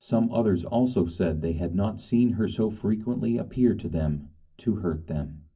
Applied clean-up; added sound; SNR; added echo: none; none; none; reverberation time 0.3 s.